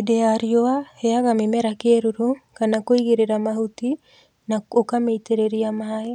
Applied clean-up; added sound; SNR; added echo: none; none; none; none.